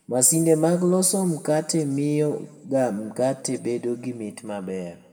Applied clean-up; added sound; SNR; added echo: none; none; none; reverberation time 1.3 s.